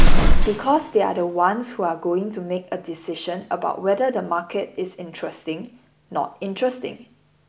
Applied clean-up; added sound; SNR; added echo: none; Explosion; -4 dB; none.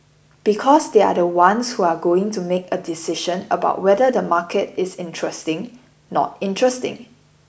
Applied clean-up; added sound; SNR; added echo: none; none; none; none.